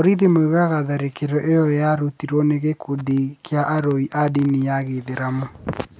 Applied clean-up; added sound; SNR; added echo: none; none; none; none.